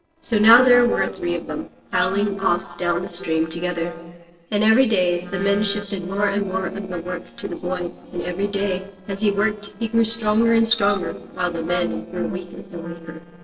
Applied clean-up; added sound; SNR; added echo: neural separator model SepFormer DNS4.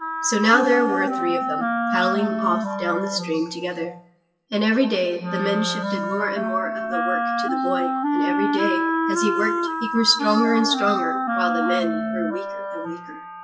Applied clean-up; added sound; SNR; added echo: classical method WPE with log-MMSE.